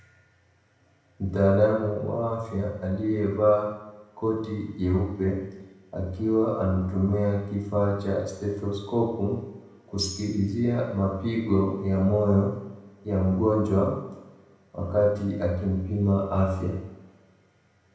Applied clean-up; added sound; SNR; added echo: none; none; none; reverberation time 0.9 s.